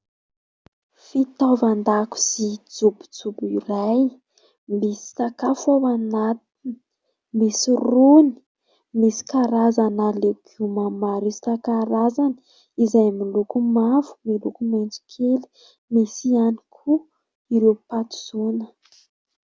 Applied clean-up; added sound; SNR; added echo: none; none; none; none.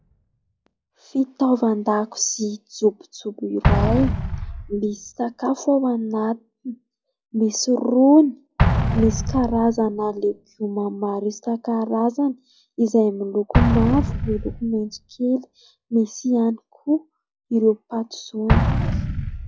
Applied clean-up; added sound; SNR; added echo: classical method log-MMSE.